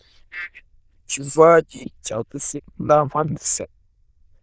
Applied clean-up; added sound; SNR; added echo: neural diffusion model UNIVERSE++.